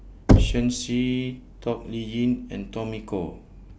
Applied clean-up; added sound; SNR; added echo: none; Knock / Wood; -4 dB; none.